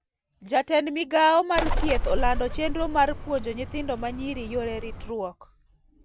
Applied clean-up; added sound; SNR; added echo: none; Bird; 1 dB; none.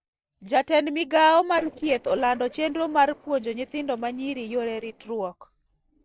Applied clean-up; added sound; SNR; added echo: neural separator model SepFormer DNS4.